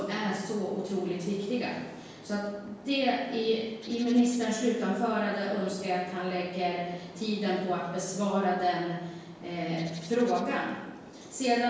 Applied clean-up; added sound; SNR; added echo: none; Bird; 19 dB; reverberation time 1.0 s.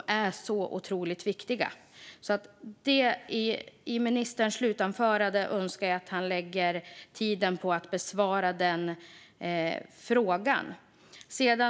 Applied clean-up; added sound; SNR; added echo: none; none; none; none.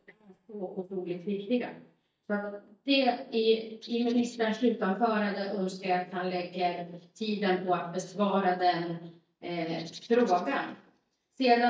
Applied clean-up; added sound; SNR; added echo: neural mask model DeepFilterNet 3.